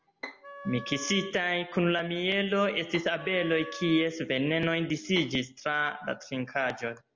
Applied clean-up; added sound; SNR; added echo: none; Bowed string instrument + Wind instrument, woodwind instrument; 15 dB; none.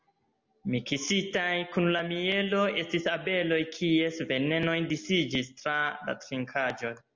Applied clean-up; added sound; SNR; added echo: none; none; none; none.